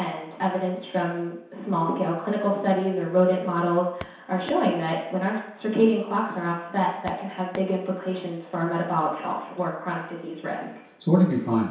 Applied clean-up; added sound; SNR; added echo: none; Walk, footsteps; 15 dB; reverberation time 0.7 s.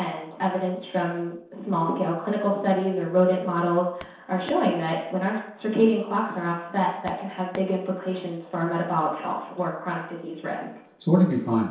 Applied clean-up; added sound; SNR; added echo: neural separator model SepFormer DNS4.